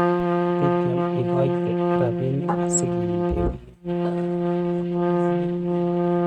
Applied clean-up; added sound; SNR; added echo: neural mask model RNNoise.